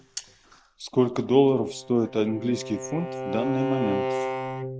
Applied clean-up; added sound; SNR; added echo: none; Bowed string instrument; 6 dB; none.